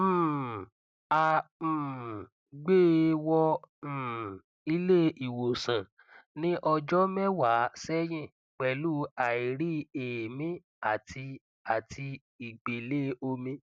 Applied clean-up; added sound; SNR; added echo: none; none; none; none.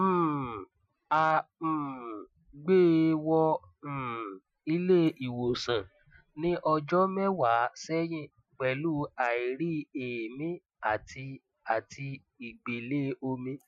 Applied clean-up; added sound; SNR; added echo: classical method Wiener filter.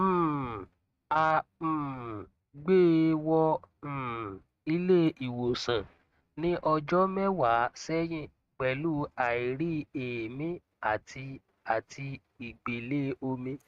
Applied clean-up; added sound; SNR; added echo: neural mask model RNNoise.